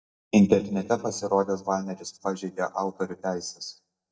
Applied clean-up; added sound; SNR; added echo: neural mask model DeepFilterNet 3.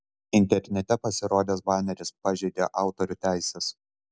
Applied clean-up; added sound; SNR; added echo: none; none; none; none.